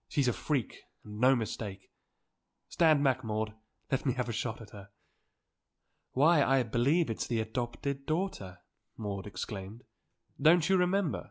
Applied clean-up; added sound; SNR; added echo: none; none; none; none.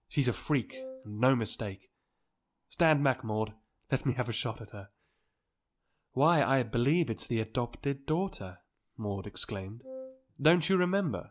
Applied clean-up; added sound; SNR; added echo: none; Wind instrument, woodwind instrument; 14 dB; none.